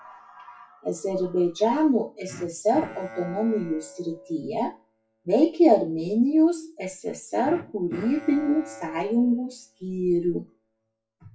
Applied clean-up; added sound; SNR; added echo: classical method WPE with log-MMSE.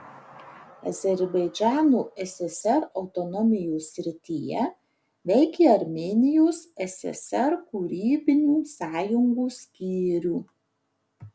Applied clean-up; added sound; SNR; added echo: none; none; none; none.